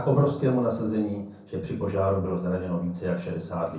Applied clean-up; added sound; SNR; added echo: none; none; none; reverberation time 0.6 s.